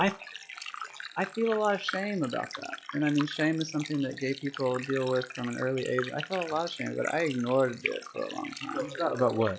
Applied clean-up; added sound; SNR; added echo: classical method log-MMSE.